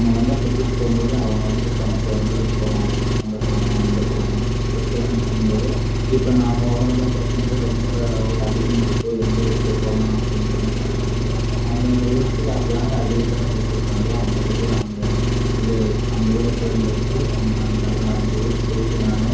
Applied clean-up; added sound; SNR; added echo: none; Engine; -5 dB; reverberation time 0.6 s.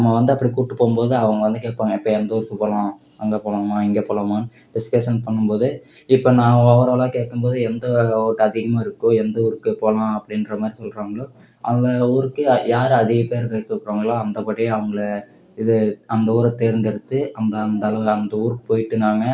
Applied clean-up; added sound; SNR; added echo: none; none; none; none.